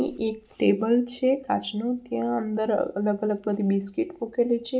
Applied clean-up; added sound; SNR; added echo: none; none; none; none.